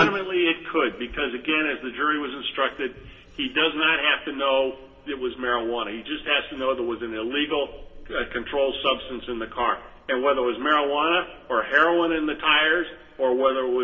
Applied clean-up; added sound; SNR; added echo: none; none; none; reverberation time 2.9 s.